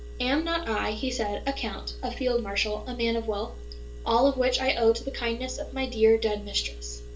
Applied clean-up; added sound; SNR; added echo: none; Engine; 11 dB; reverberation time 0.3 s.